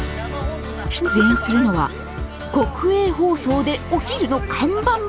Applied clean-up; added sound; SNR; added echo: none; none; none; none.